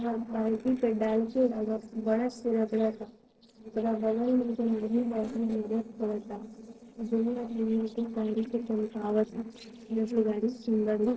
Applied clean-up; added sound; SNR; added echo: neural separator model SepFormer DNS4.